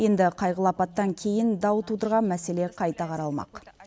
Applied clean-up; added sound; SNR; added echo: none; none; none; none.